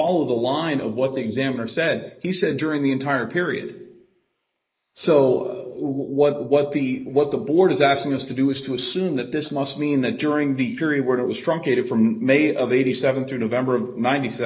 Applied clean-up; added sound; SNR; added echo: neural mask model Resemble Enhance denoiser.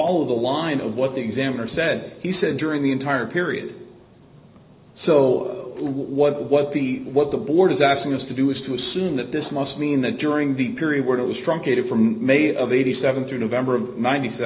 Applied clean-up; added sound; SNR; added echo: none; none; none; none.